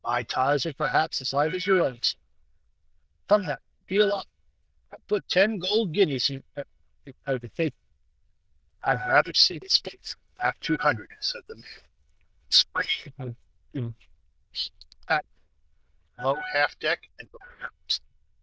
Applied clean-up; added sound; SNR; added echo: neural diffusion model UNIVERSE++.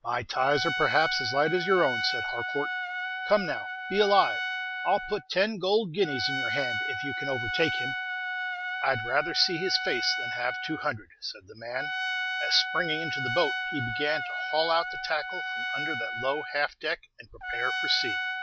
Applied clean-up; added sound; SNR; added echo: none; Trumpet; 3 dB; none.